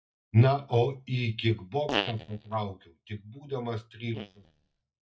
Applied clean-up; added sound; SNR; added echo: neural mask model DeepFilterNet 3.